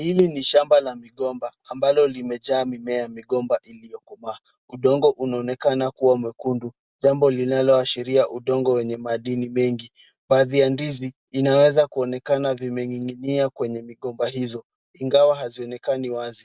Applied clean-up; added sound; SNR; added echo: none; none; none; none.